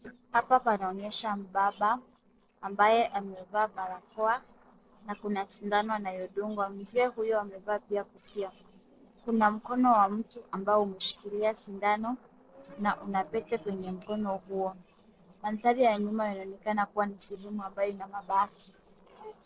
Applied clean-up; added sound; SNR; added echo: neural separator model SepFormer DNS4.